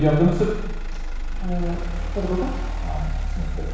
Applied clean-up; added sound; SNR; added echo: none; Motor vehicle (road); 0 dB; reverberation time 1.1 s.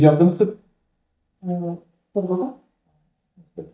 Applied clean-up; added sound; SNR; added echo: neural mask model DeepFilterNet 3.